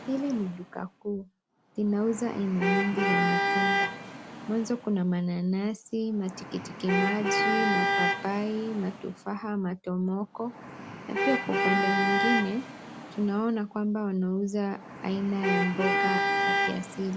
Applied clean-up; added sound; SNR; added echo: none; Traffic noise, roadway noise / Vehicle horn, car horn, honking; 1 dB; none.